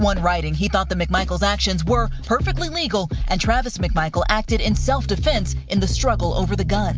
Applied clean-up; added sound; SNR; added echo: none; none; none; none.